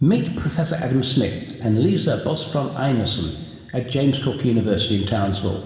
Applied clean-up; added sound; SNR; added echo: none; none; none; reverberation time 1.9 s.